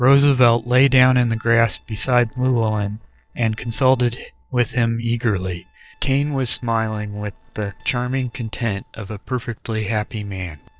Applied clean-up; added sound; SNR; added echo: neural separator model SepFormer DNS4.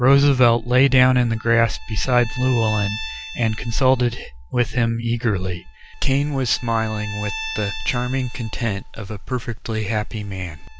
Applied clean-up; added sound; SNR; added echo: none; Bowed string instrument; 17 dB; none.